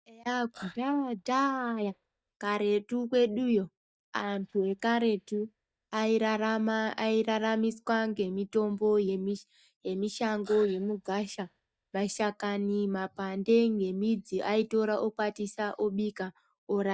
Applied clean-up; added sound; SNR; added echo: neural mask model DeepFilterNet 3.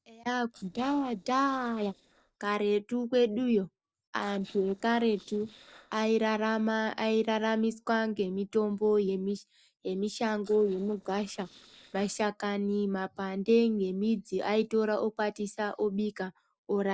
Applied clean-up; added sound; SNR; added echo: neural separator model SepFormer DNS4.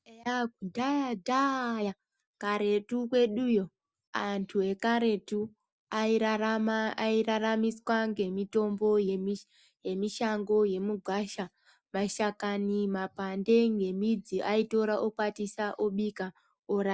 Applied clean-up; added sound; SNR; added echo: none; none; none; none.